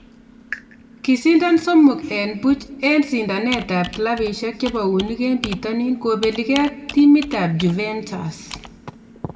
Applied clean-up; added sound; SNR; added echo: none; Computer keyboard; 18 dB; reverberation time 1.2 s.